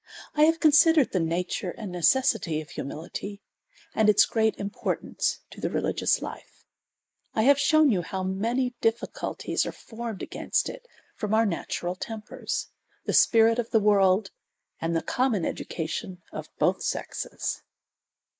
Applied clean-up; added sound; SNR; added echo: neural mask model Resemble Enhance denoiser.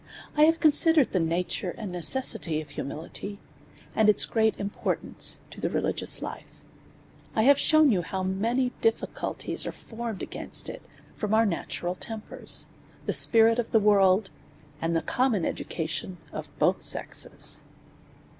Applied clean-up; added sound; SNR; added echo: none; none; none; none.